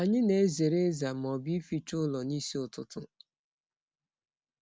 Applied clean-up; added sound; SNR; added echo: none; none; none; none.